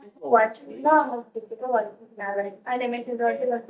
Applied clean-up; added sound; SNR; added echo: neural mask model DeepFilterNet 3.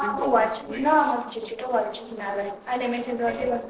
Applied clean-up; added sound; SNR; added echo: neural separator model SepFormer DNS4.